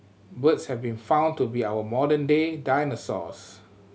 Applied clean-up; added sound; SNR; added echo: none; none; none; none.